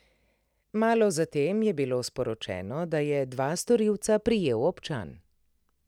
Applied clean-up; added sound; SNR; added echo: none; none; none; none.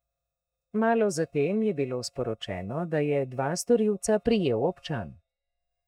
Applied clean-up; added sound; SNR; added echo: neural mask model DeepFilterNet 3.